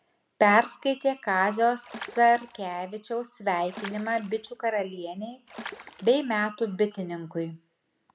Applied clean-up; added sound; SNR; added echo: none; Water / Splash, splatter; 16 dB; none.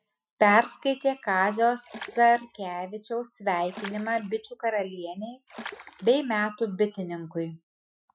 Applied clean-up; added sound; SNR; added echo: classical method Wiener filter.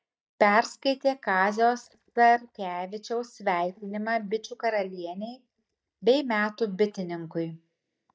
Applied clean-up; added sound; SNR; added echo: neural mask model DeepFilterNet 3.